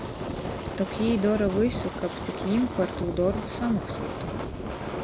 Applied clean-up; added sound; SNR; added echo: none; Fire; 4 dB; none.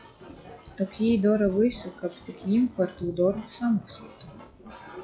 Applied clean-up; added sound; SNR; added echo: classical method log-MMSE.